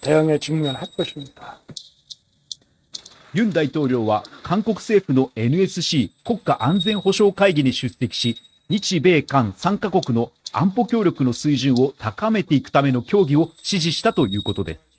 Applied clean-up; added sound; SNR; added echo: neural mask model RNNoise.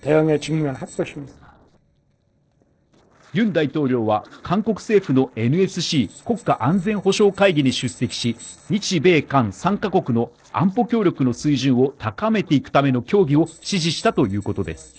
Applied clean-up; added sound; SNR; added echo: neural separator model SepFormer DNS4.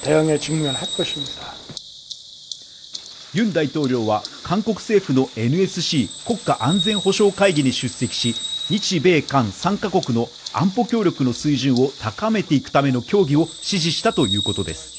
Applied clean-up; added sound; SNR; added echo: none; Bird vocalization, bird call, bird song; 11 dB; none.